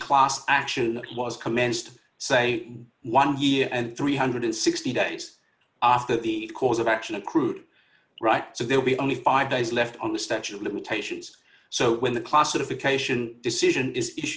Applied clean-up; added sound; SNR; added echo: none; none; none; none.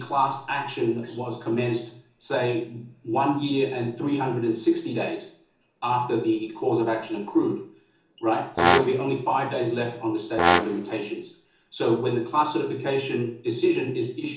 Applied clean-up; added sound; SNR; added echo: none; Brass instrument; -1 dB; reverberation time 0.8 s.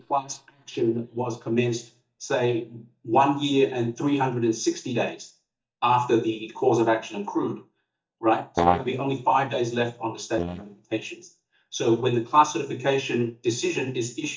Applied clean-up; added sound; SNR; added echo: neural mask model DeepFilterNet 3.